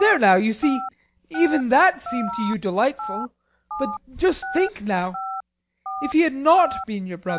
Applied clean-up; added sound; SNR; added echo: none; Telephone; 11 dB; none.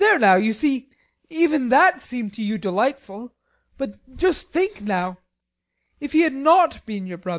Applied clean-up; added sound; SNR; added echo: neural mask model Resemble Enhance denoiser.